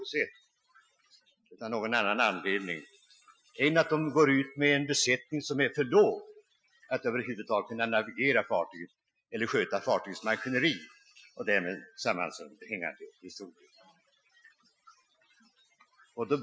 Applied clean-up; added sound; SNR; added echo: classical method Wiener filter.